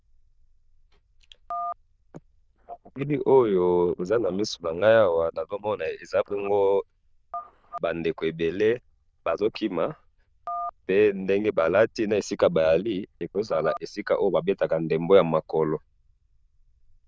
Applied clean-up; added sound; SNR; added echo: neural diffusion model UNIVERSE++.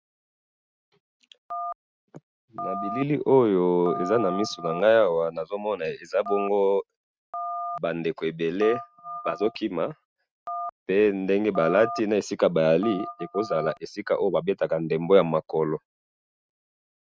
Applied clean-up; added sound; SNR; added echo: neural mask model RNNoise.